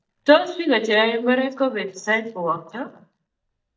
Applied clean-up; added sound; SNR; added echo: neural mask model DeepFilterNet 3.